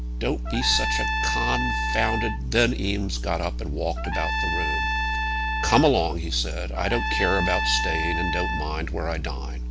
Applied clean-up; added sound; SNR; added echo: none; Trumpet; 3 dB; none.